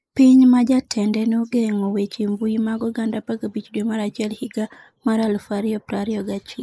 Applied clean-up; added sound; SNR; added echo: neural mask model Resemble Enhance denoiser.